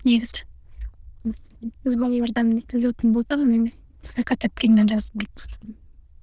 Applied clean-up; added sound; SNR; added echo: neural diffusion model UNIVERSE++.